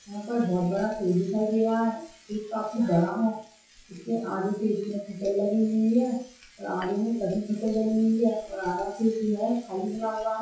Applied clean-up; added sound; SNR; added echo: classical method WPE with log-MMSE.